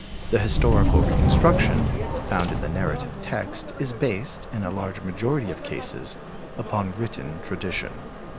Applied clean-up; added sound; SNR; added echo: none; Subway, metro, underground; -2 dB; none.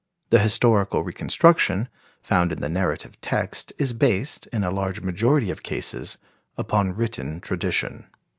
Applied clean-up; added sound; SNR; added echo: none; none; none; none.